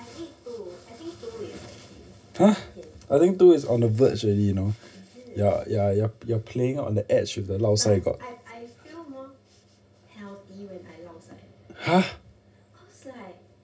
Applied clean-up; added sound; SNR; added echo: none; none; none; reverberation time 0.4 s.